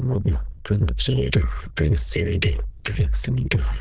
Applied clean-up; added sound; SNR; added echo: neural diffusion model UNIVERSE++.